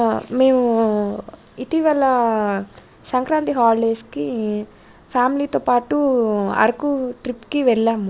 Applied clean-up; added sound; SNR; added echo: none; none; none; none.